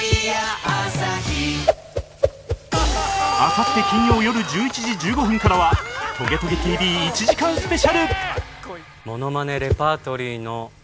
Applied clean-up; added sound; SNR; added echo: none; Whoosh, swoosh, swish; 6 dB; none.